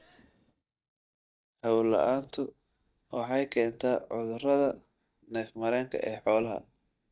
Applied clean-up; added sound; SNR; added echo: neural mask model DeepFilterNet 3.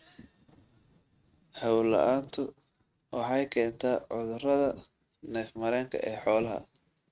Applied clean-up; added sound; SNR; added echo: neural mask model RNNoise.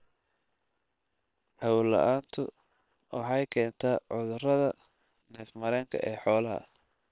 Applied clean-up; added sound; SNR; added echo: neural separator model SepFormer WHAM!.